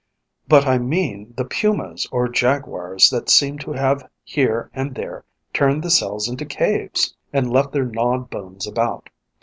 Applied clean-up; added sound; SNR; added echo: none; none; none; none.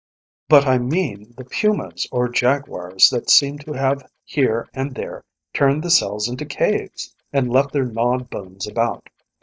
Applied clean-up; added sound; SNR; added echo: neural mask model DeepFilterNet 3.